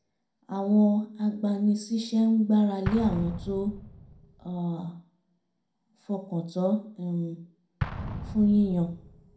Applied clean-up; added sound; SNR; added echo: none; Explosion; 13 dB; reverberation time 0.4 s.